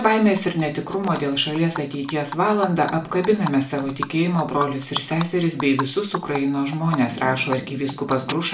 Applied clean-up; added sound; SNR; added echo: none; Animal; 13 dB; reverberation time 0.3 s.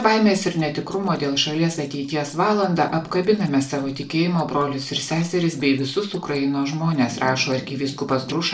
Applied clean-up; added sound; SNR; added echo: neural separator model SepFormer DNS4.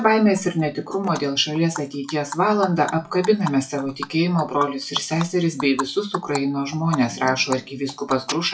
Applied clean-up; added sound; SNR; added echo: classical method WPE with log-MMSE.